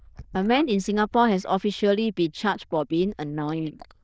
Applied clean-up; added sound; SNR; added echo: neural diffusion model UNIVERSE++.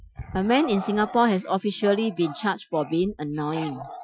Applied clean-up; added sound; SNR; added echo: classical method Wiener filter.